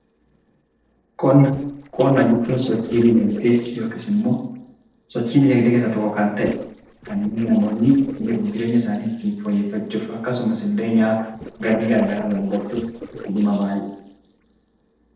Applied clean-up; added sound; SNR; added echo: neural separator model SepFormer DNS4.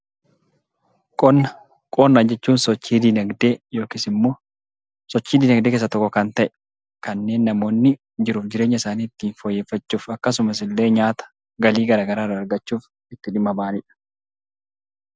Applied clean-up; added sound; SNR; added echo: none; none; none; none.